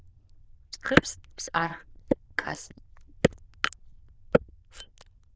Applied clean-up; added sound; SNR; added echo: neural diffusion model UNIVERSE++.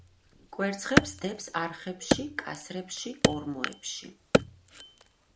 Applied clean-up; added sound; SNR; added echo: none; Wood; -5 dB; none.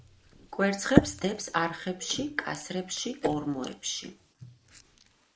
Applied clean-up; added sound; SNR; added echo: neural mask model Resemble Enhance denoiser.